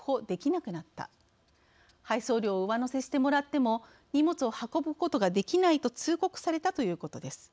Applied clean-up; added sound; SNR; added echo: none; none; none; none.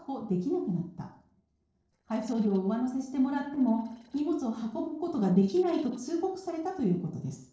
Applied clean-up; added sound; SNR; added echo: neural separator model SepFormer DNS4.